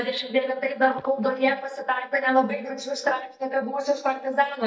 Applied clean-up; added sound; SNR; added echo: neural mask model DeepFilterNet 3.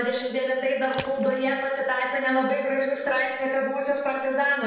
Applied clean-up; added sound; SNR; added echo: none; Water / Splash, splatter; 17 dB; reverberation time 0.9 s.